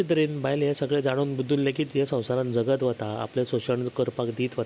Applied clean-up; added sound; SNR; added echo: none; none; none; none.